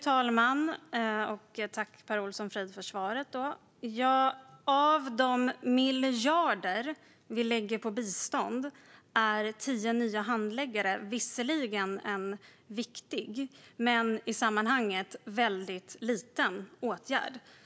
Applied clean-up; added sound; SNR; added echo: none; none; none; none.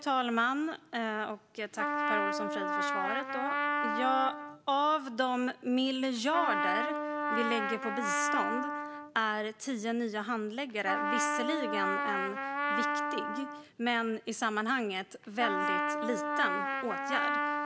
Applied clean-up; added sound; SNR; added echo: none; Trumpet; 1 dB; none.